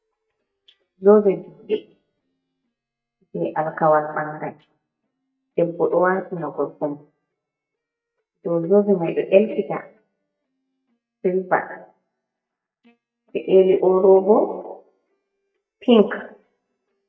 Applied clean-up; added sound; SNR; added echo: neural mask model DeepFilterNet 3.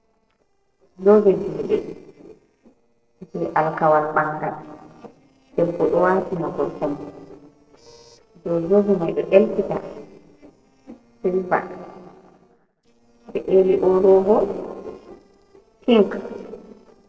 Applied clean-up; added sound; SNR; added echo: neural separator model SepFormer DNS4.